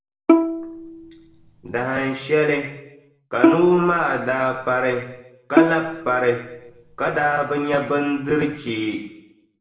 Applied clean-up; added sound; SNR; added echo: none; Bowed string instrument; 0 dB; reverberation time 0.8 s.